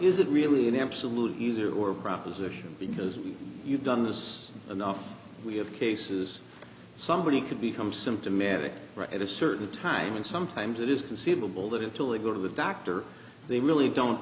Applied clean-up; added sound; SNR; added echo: none; none; none; none.